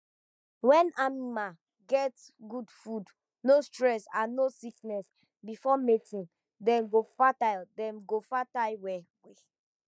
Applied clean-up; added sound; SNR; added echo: neural mask model DeepFilterNet 3.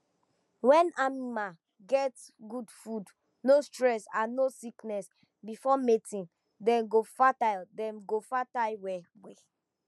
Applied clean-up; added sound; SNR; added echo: none; none; none; none.